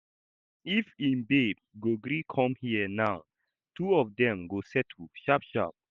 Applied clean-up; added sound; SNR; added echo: none; none; none; none.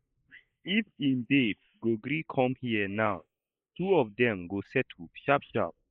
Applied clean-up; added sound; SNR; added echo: neural mask model Resemble Enhance denoiser.